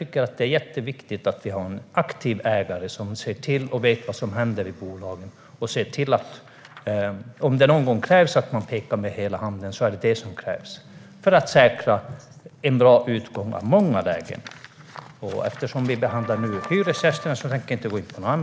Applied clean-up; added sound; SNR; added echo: none; Wind instrument, woodwind instrument; 16 dB; none.